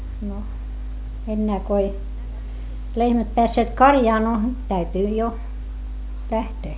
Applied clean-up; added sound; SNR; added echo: none; none; none; none.